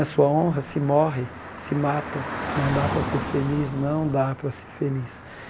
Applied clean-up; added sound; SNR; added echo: none; Traffic noise, roadway noise / Car; 8 dB; none.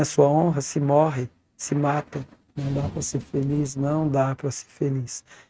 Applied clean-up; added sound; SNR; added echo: neural mask model RNNoise.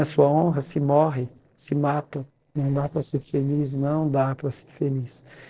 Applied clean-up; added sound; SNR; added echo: neural separator model SepFormer DNS4.